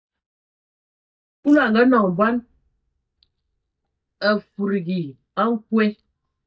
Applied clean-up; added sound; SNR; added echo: neural mask model DeepFilterNet 3.